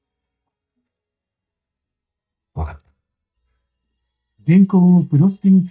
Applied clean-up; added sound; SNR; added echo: neural mask model DeepFilterNet 3.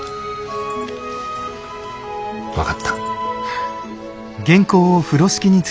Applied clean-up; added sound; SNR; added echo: none; none; none; none.